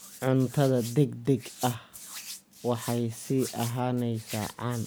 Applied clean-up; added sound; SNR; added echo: none; Hands; 16 dB; none.